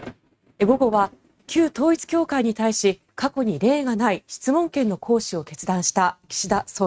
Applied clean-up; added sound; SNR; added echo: neural mask model RNNoise.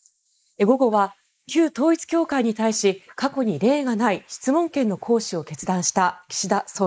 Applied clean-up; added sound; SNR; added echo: neural mask model Resemble Enhance denoiser.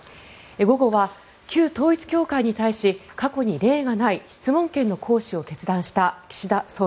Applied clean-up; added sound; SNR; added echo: none; none; none; none.